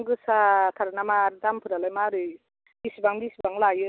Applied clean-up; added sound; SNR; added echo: none; none; none; none.